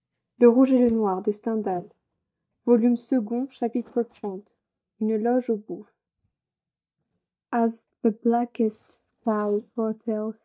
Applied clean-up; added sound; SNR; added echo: neural mask model DeepFilterNet 3.